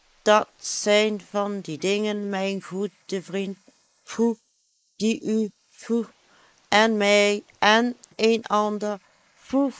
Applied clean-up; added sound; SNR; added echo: neural mask model Resemble Enhance denoiser.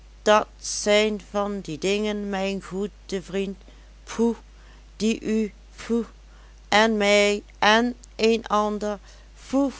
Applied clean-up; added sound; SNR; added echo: none; none; none; none.